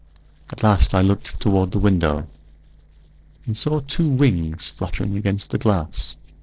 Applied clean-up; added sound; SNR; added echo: neural separator model SepFormer DNS4.